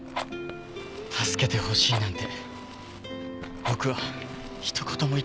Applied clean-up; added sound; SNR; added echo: none; Fire; 12 dB; none.